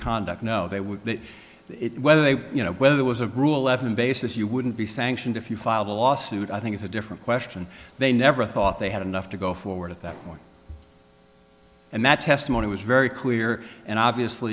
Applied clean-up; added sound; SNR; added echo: none; none; none; none.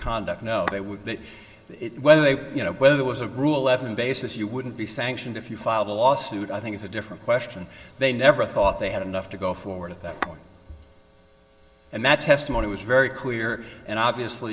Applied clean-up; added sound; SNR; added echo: none; Tap / Glass; 14 dB; reverberation time 2.9 s.